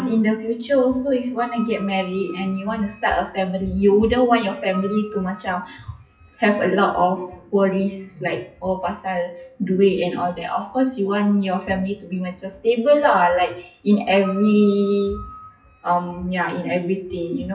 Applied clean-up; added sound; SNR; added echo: classical method WPE with log-MMSE.